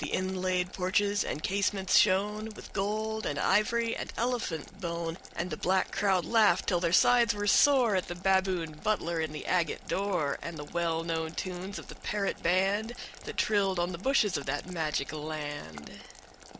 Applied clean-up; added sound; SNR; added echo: none; Boiling; 20 dB; none.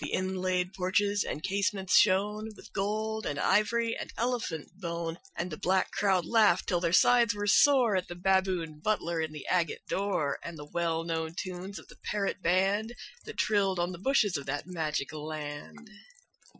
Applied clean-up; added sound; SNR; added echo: classical method Wiener filter.